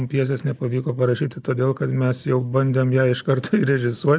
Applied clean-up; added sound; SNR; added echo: neural mask model Resemble Enhance denoiser.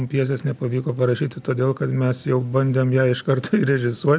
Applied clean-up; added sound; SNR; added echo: none; none; none; none.